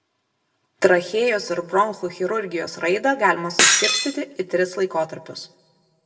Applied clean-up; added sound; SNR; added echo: none; Shatter; -1 dB; reverberation time 0.8 s.